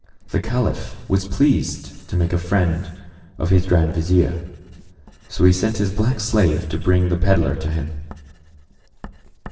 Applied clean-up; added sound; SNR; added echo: neural separator model SepFormer DNS4.